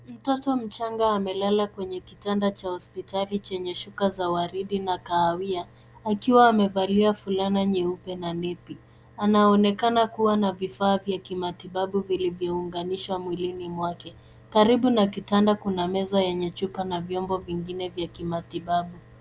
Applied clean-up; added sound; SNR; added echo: none; none; none; none.